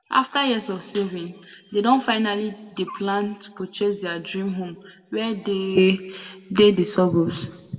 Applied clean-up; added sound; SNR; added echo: none; none; none; reverberation time 0.9 s.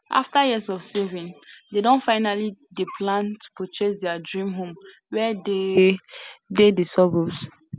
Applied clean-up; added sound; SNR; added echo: none; none; none; none.